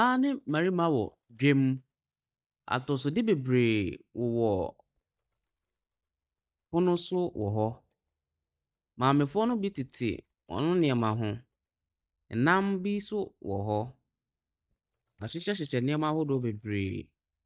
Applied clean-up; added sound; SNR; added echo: neural mask model DeepFilterNet 3.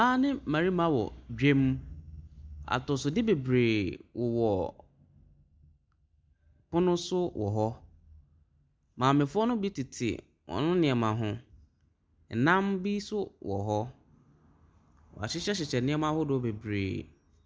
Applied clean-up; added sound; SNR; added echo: none; none; none; none.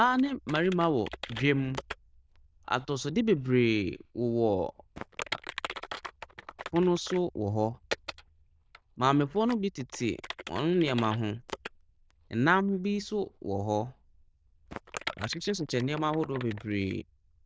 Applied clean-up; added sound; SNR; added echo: neural diffusion model UNIVERSE++.